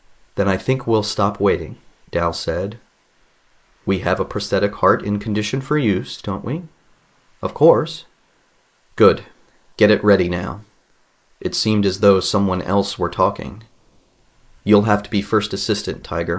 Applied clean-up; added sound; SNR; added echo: neural mask model Resemble Enhance denoiser.